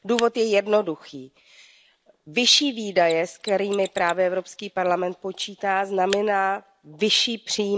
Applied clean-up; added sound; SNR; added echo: none; Mechanisms; 20 dB; none.